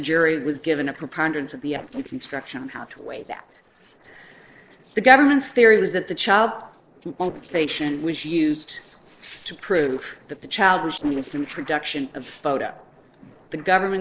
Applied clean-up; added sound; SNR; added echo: neural separator model SepFormer DNS4.